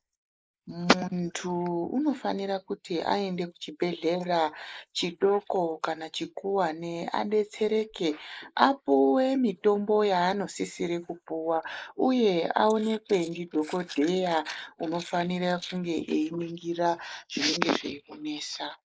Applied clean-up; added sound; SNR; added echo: neural mask model Resemble Enhance denoiser.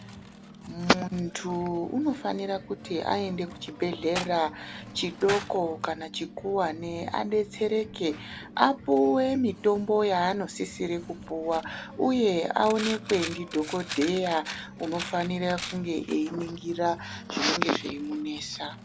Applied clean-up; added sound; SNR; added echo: none; Coin (dropping); 13 dB; none.